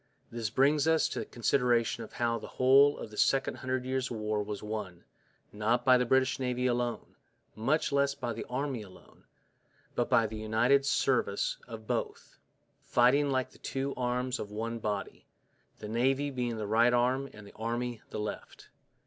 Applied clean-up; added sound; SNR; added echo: none; none; none; none.